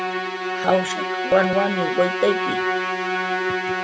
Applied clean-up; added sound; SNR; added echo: none; Musical instrument; 0 dB; none.